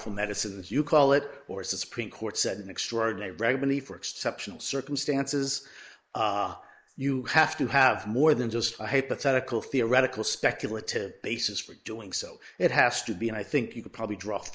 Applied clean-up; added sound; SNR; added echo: neural mask model Resemble Enhance denoiser.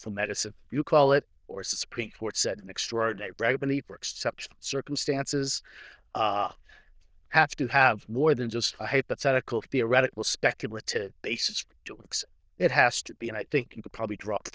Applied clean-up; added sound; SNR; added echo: neural diffusion model UNIVERSE++.